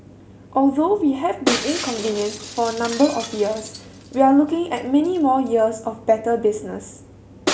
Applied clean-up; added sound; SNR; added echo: none; Shatter; 11 dB; none.